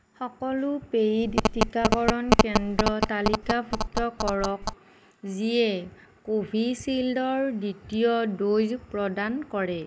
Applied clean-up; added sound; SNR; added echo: none; Telephone; -2 dB; none.